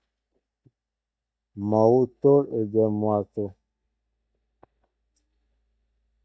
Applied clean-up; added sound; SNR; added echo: neural mask model DeepFilterNet 3.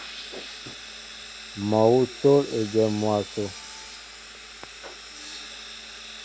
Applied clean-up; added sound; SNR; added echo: none; Sawing; 14 dB; none.